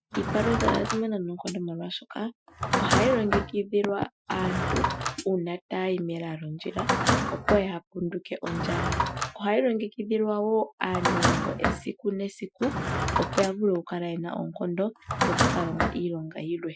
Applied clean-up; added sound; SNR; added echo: classical method Wiener filter.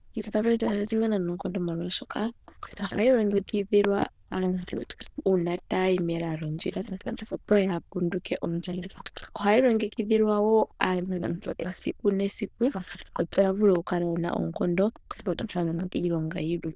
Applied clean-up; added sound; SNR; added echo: neural diffusion model UNIVERSE++.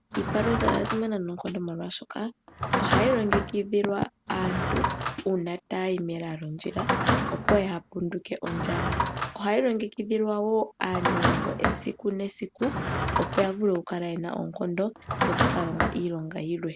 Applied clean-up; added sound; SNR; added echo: none; Hi-hat + Drawer open or close; 1 dB; none.